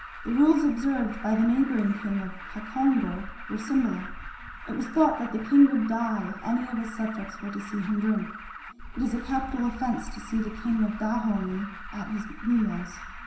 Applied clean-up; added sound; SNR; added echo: none; Alarm; 13 dB; reverberation time 0.7 s.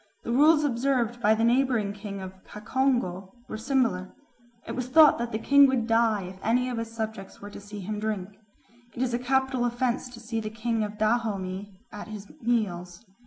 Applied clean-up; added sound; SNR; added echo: none; none; none; none.